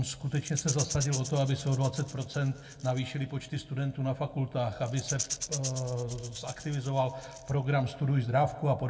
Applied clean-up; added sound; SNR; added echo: none; Rattle / Rattle (instrument); 11 dB; reverberation time 1.6 s.